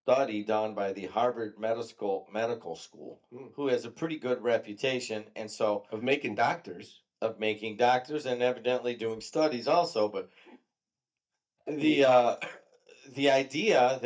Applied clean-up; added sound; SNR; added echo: neural mask model DeepFilterNet 3.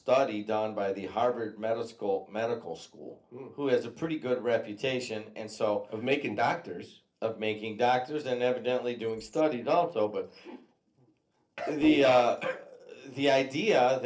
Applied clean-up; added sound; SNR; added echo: neural separator model SepFormer DNS4.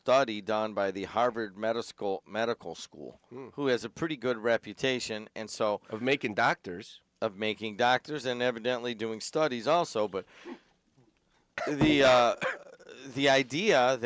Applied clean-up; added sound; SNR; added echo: none; none; none; none.